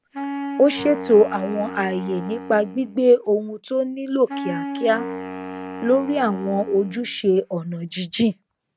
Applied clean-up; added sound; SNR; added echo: none; Wind instrument, woodwind instrument; 10 dB; none.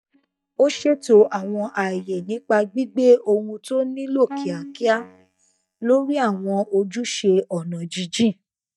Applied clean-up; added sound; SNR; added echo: neural mask model DeepFilterNet 3.